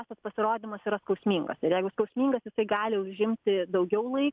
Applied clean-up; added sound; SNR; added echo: none; none; none; none.